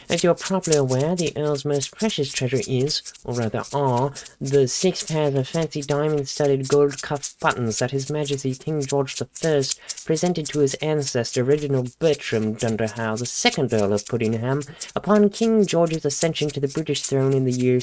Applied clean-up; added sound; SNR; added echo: neural mask model RNNoise.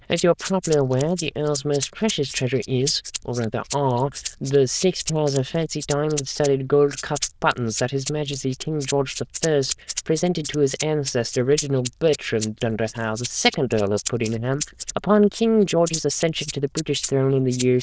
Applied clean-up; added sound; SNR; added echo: neural diffusion model UNIVERSE++.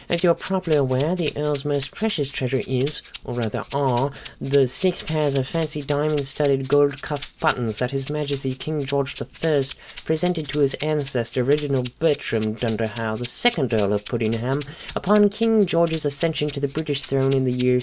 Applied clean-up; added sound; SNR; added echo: none; Rattle (instrument); 10 dB; none.